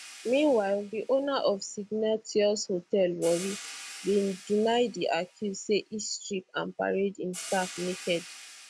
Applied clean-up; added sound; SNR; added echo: none; Hi-hat; 16 dB; none.